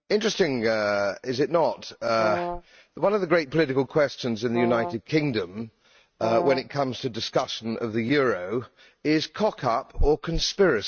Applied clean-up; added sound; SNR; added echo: neural mask model RNNoise.